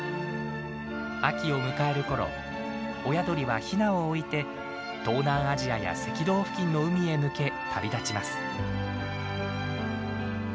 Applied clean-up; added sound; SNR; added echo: none; none; none; none.